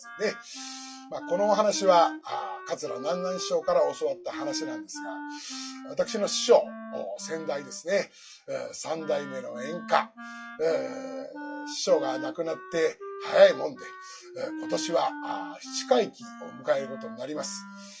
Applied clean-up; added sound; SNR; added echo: classical method WPE with log-MMSE.